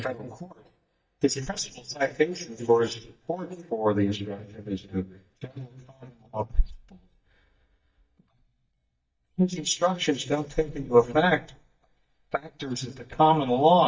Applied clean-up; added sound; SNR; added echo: neural mask model DeepFilterNet 3.